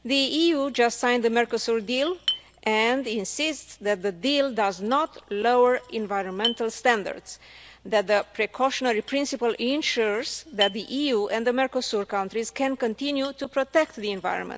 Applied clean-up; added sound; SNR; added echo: none; Chink, clink; 15 dB; none.